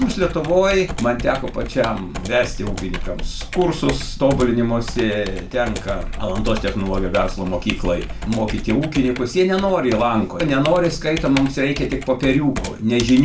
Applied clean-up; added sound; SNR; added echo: none; Computer keyboard; 12 dB; reverberation time 0.3 s.